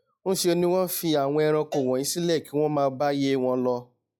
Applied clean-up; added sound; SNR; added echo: classical method log-MMSE.